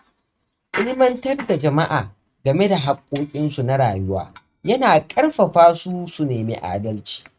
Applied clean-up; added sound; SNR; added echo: neural mask model RNNoise.